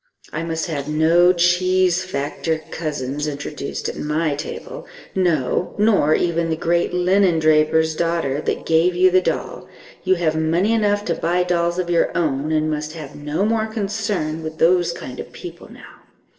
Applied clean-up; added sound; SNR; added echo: neural separator model SepFormer DNS4.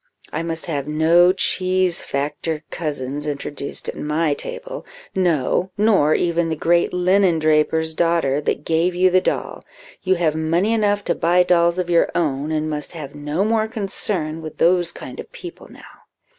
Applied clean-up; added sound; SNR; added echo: none; none; none; none.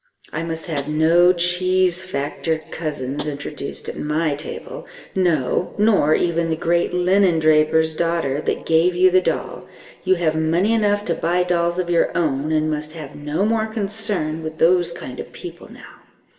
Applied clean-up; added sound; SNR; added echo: none; Tap; 19 dB; reverberation time 1.5 s.